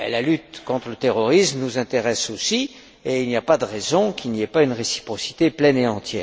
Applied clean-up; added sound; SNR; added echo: none; none; none; none.